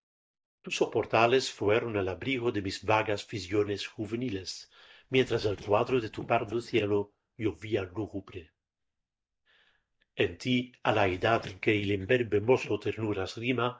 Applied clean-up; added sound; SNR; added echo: neural mask model DeepFilterNet 3.